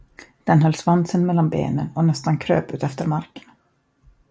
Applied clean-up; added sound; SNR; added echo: none; none; none; none.